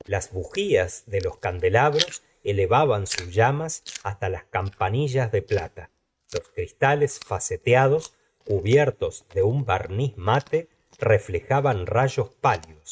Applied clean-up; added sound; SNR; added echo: neural mask model RNNoise.